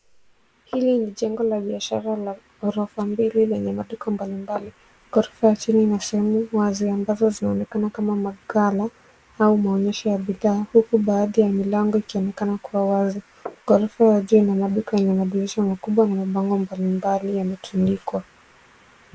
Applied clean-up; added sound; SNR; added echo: neural mask model Resemble Enhance denoiser.